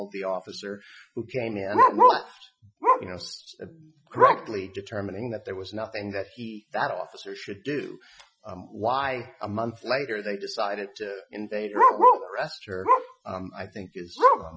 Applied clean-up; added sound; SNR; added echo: classical method Wiener filter.